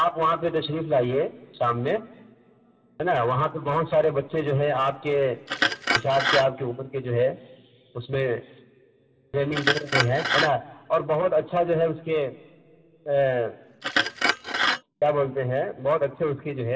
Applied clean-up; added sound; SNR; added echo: none; Glass; 3 dB; reverberation time 1.8 s.